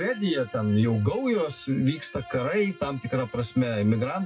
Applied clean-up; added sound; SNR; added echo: classical method WPE with log-MMSE.